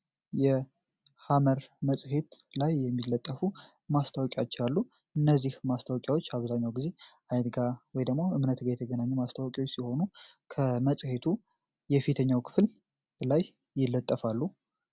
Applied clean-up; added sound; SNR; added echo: none; none; none; none.